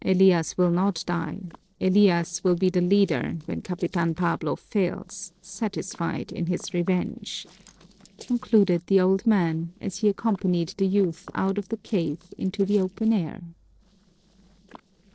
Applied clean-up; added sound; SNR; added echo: neural separator model SepFormer DNS4.